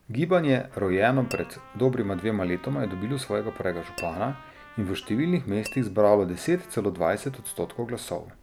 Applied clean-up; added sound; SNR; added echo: none; Trumpet + Tap / Glass; 20 dB; none.